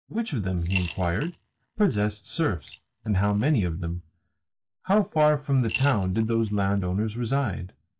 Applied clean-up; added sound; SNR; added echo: neural mask model DeepFilterNet 3.